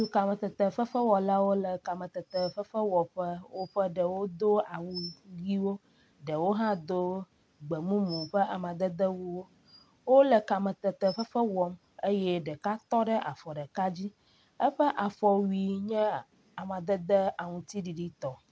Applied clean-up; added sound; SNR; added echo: none; none; none; none.